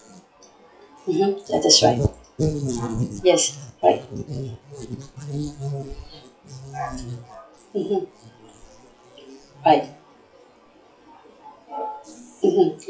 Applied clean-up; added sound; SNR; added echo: classical method WPE with log-MMSE.